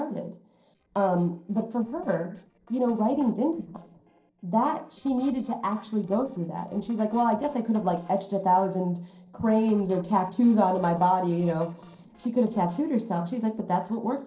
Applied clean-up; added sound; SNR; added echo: neural separator model SepFormer DNS4.